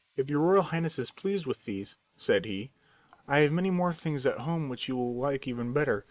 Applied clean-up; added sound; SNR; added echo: neural mask model Resemble Enhance denoiser.